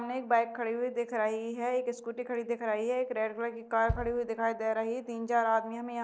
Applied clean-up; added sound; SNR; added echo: neural separator model SepFormer DNS4.